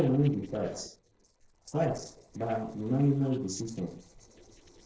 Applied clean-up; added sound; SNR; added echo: neural separator model SepFormer DNS4.